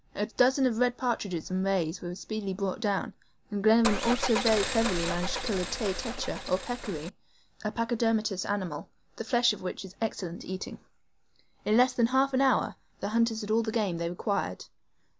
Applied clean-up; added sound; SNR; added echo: none; Car; 3 dB; none.